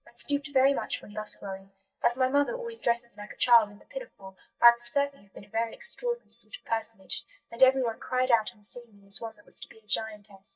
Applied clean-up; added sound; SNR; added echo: neural mask model DeepFilterNet 3.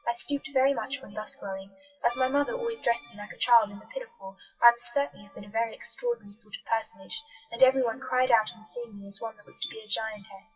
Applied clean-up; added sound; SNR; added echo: classical method WPE with log-MMSE.